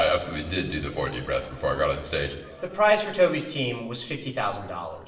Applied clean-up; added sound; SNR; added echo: none; none; none; reverberation time 0.9 s.